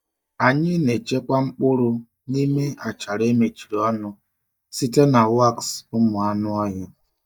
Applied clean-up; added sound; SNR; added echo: neural mask model DeepFilterNet 3.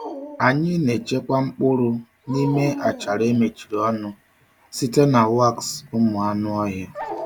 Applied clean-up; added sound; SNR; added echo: none; Dog; 15 dB; none.